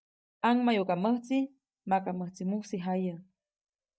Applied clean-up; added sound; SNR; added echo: neural mask model DeepFilterNet 3.